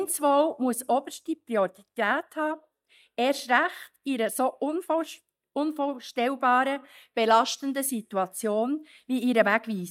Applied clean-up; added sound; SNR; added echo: neural mask model DeepFilterNet 3.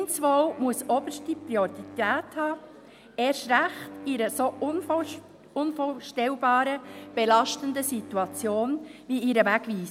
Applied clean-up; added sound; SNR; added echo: none; Wind instrument, woodwind instrument; 19 dB; none.